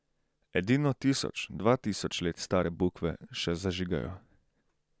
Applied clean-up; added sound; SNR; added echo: none; none; none; none.